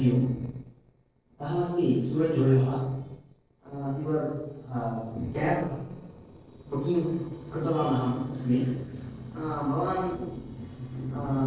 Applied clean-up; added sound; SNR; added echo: neural separator model SepFormer DNS4.